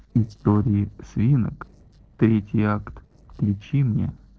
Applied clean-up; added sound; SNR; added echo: neural separator model SepFormer DNS4.